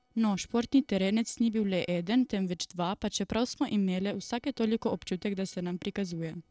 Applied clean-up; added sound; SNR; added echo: neural separator model SepFormer DNS4.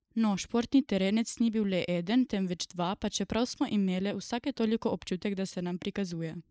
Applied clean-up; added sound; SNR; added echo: neural mask model Resemble Enhance denoiser.